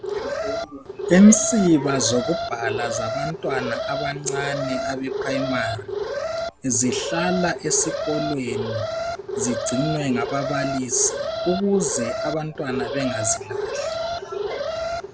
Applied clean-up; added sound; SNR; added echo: none; Alarm; 4 dB; none.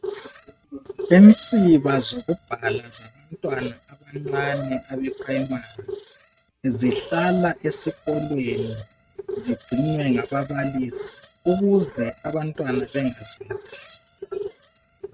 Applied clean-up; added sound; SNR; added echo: neural mask model RNNoise.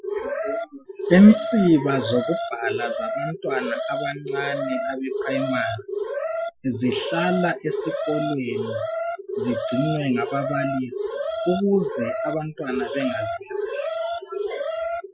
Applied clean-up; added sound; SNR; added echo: classical method Wiener filter.